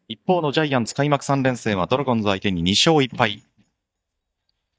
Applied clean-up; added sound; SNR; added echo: neural mask model DeepFilterNet 3.